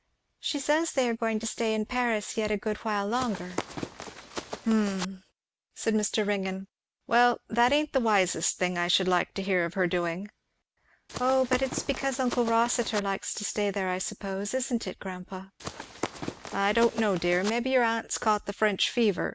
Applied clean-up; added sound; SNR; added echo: none; Run; 9 dB; none.